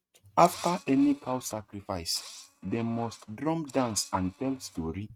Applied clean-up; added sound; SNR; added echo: neural mask model RNNoise.